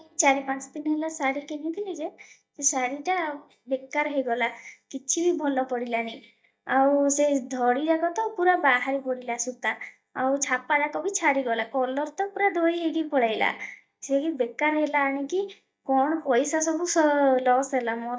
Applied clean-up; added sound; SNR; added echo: neural mask model DeepFilterNet 3.